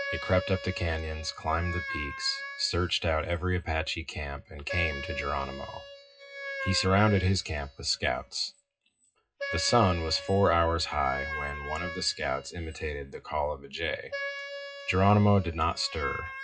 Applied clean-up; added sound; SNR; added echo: classical method WPE with log-MMSE.